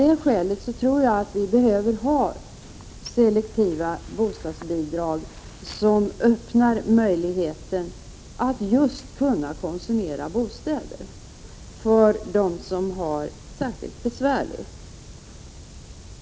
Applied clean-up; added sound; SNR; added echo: none; none; none; none.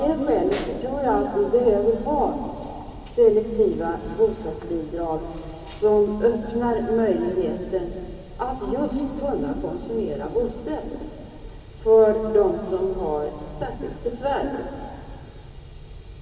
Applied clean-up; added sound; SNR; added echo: none; Snare drum; 20 dB; reverberation time 2.8 s.